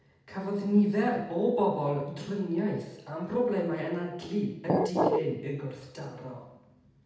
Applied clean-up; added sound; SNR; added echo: none; Glass; -2 dB; reverberation time 0.8 s.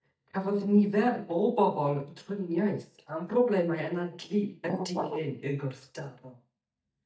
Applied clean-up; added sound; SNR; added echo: neural mask model DeepFilterNet 3.